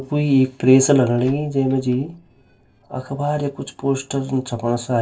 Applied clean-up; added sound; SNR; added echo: neural separator model SepFormer DNS4.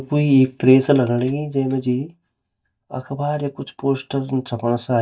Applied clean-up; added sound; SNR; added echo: neural mask model DeepFilterNet 3.